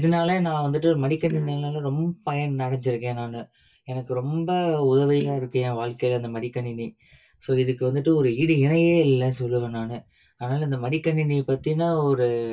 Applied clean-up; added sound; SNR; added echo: neural mask model DeepFilterNet 3.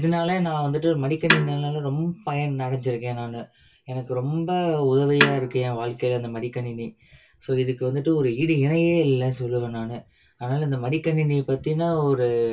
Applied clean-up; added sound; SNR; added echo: none; Snare drum; 5 dB; reverberation time 0.1 s.